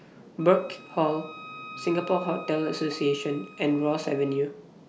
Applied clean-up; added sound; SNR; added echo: none; Wind instrument, woodwind instrument; 17 dB; none.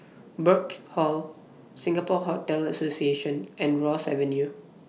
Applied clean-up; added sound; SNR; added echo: none; none; none; none.